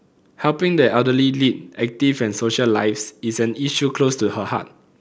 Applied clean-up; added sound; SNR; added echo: none; none; none; none.